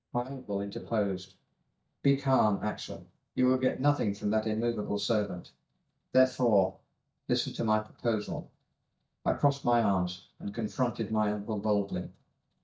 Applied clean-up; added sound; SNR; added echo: neural mask model DeepFilterNet 3.